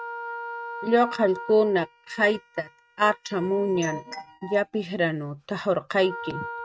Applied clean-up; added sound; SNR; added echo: neural mask model RNNoise.